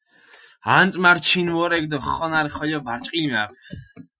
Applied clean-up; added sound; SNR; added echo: classical method Wiener filter.